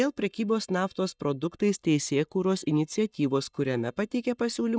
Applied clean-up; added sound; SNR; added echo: neural mask model DeepFilterNet 3.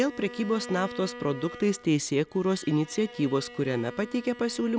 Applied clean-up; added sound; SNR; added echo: none; Bowed string instrument; 15 dB; none.